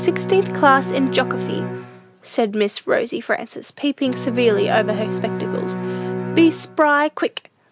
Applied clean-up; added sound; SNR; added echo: none; Bowed string instrument; 7 dB; none.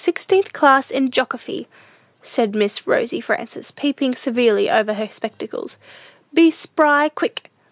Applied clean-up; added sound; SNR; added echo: none; none; none; none.